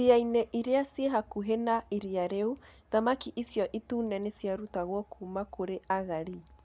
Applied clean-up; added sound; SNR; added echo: none; none; none; none.